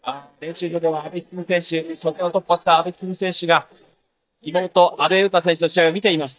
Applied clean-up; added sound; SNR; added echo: neural mask model DeepFilterNet 3.